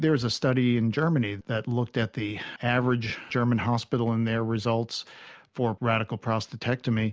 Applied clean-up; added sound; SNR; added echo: none; none; none; none.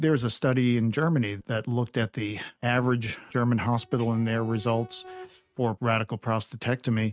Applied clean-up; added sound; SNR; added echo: neural mask model RNNoise.